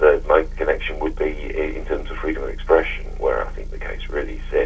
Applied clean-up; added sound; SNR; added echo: none; Motor vehicle (road) / Engine; 7 dB; reverberation time 0.1 s.